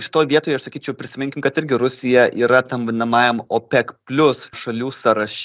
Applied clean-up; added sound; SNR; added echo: none; none; none; none.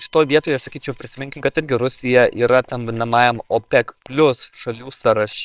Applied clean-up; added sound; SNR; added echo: neural separator model SepFormer WHAMR!.